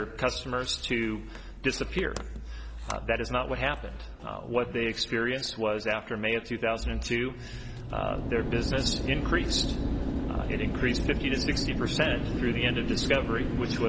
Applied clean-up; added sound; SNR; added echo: none; Mechanical fan; 2 dB; none.